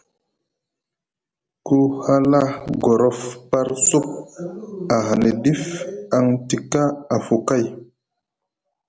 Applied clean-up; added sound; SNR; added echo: none; none; none; none.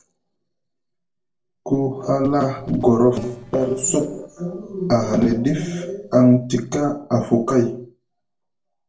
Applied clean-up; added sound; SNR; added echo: neural separator model SepFormer DNS4.